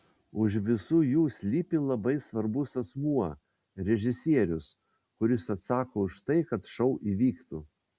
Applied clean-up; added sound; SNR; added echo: none; none; none; none.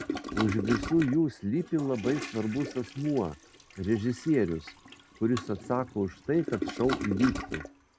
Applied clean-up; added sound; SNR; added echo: none; Toilet flush; 9 dB; none.